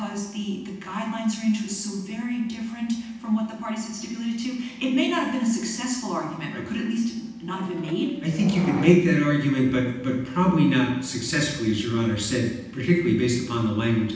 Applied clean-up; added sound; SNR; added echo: none; Subway, metro, underground; 14 dB; reverberation time 0.9 s.